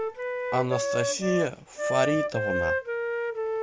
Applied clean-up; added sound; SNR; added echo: none; Wind instrument, woodwind instrument; -1 dB; none.